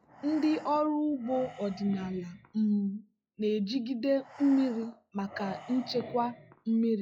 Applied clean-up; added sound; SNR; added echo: classical method log-MMSE.